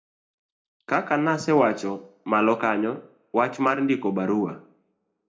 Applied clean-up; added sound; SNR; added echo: none; none; none; reverberation time 0.3 s.